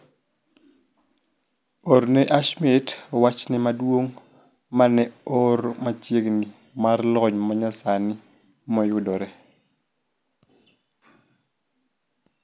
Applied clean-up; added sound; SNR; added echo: none; none; none; none.